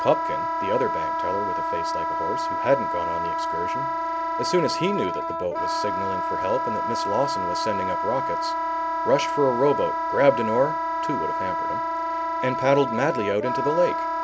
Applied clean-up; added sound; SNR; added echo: none; Wind instrument, woodwind instrument; 0 dB; none.